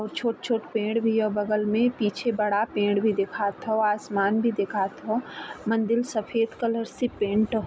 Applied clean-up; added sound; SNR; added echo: none; none; none; none.